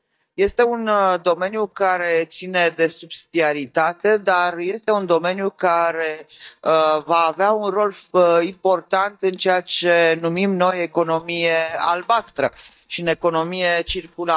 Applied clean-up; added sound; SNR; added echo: neural mask model DeepFilterNet 3.